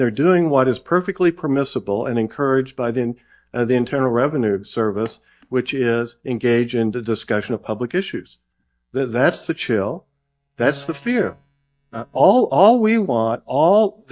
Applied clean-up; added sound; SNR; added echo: neural mask model DeepFilterNet 3.